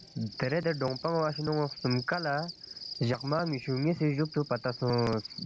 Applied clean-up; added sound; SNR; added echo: none; Cricket; 14 dB; none.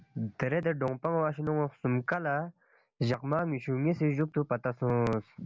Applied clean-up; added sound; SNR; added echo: none; none; none; none.